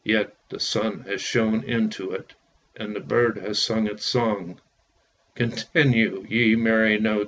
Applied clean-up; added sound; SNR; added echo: none; none; none; none.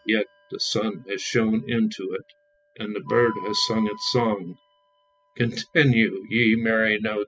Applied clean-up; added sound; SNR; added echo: classical method spectral subtraction.